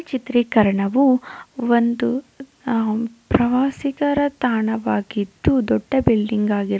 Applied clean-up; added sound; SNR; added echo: none; none; none; none.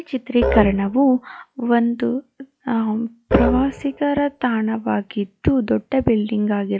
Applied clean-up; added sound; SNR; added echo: classical method log-MMSE.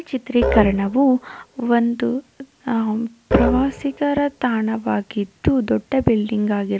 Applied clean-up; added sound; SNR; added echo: none; Musical instrument; 8 dB; none.